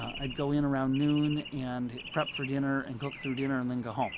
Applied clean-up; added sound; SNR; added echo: none; Traffic noise, roadway noise / Bird; 13 dB; none.